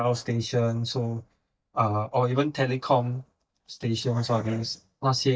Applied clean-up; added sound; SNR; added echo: neural mask model DeepFilterNet 3.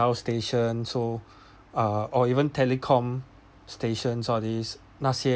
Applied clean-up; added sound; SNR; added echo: none; none; none; none.